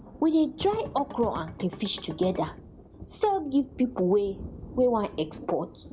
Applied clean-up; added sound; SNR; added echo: none; Thunder + Drum / Drum kit; 15 dB; none.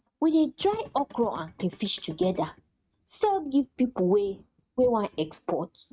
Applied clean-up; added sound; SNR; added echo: neural mask model RNNoise.